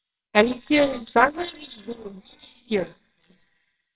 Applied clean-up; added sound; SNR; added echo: neural separator model SepFormer WHAMR!.